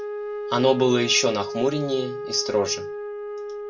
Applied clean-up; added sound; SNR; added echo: none; Wind instrument, woodwind instrument; 7 dB; reverberation time 0.2 s.